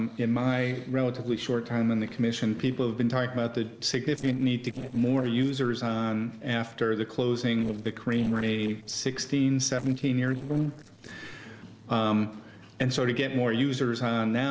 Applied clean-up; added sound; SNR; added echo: neural separator model SepFormer DNS4.